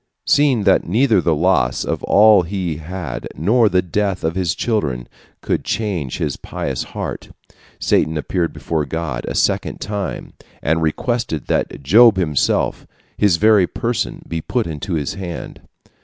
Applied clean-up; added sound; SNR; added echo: none; none; none; none.